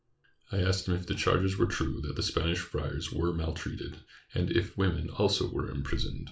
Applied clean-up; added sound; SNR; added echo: none; none; none; reverberation time 0.3 s.